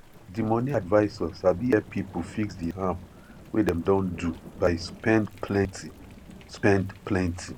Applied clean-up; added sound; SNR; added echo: none; Thunder / Rain; 18 dB; none.